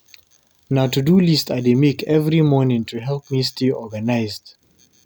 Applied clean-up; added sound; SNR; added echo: none; none; none; none.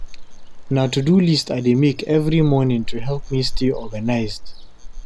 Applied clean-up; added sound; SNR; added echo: none; Ocean; 8 dB; none.